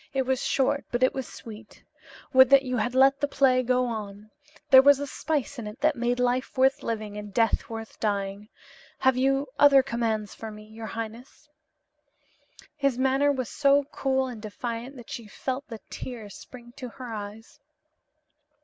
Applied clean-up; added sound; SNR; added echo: none; none; none; none.